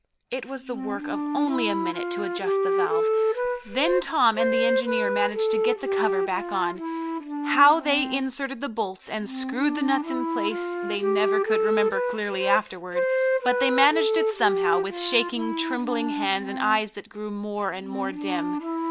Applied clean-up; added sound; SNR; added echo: none; Wind instrument, woodwind instrument; 0 dB; none.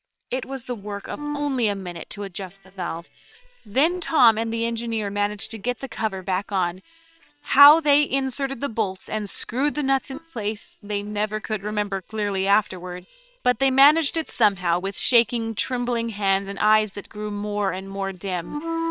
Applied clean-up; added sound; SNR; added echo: neural separator model SepFormer WHAM!.